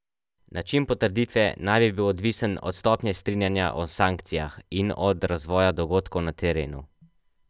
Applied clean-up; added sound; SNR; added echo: none; none; none; none.